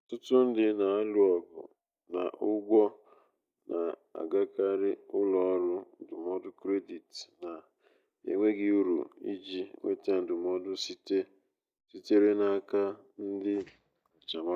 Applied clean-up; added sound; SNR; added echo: neural mask model DeepFilterNet 3.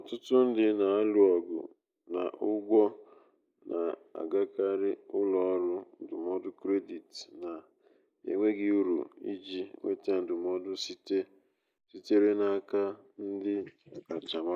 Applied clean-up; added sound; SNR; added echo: neural mask model Resemble Enhance denoiser.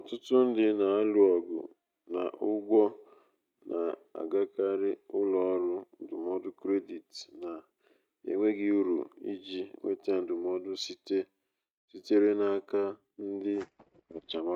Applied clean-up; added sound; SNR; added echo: neural mask model RNNoise.